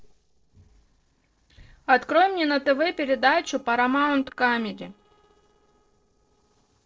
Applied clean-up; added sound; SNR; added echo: neural separator model SepFormer DNS4.